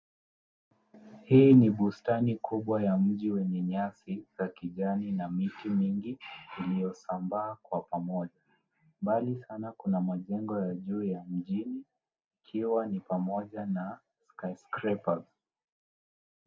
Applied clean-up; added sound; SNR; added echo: none; none; none; none.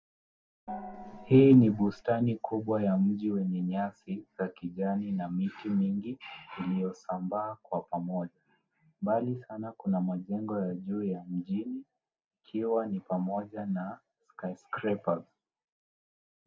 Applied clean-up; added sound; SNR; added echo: none; Gong; 14 dB; none.